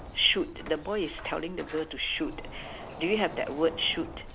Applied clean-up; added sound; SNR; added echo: none; Door; 12 dB; none.